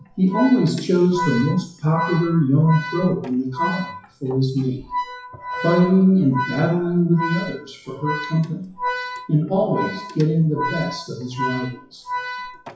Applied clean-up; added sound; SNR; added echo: classical method WPE with log-MMSE.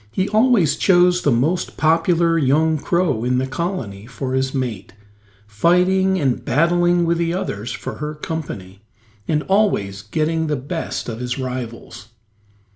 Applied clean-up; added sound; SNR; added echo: none; none; none; none.